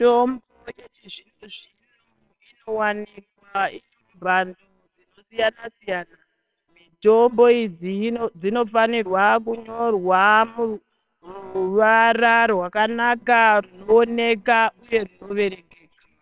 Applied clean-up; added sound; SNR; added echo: neural separator model SepFormer WHAMR!.